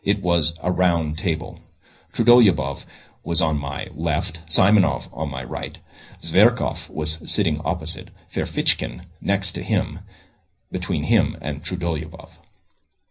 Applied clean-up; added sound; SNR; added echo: none; none; none; reverberation time 0.5 s.